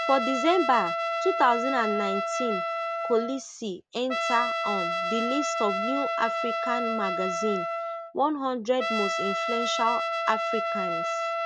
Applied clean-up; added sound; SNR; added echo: none; Trumpet; 1 dB; none.